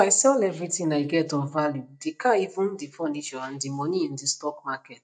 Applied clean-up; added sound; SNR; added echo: neural mask model DeepFilterNet 3.